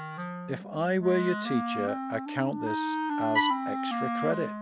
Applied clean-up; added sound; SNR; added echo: none; Wind instrument, woodwind instrument + Bowed string instrument; 0 dB; none.